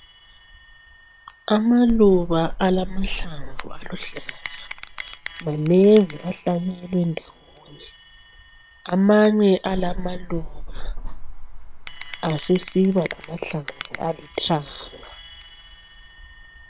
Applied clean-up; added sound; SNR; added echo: neural separator model SepFormer WHAM!.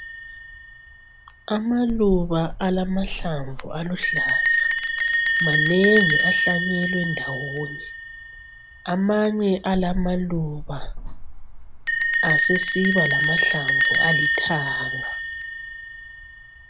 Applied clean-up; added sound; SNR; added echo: none; Bell; -1 dB; none.